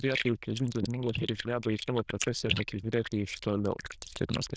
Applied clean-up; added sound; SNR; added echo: neural diffusion model UNIVERSE++.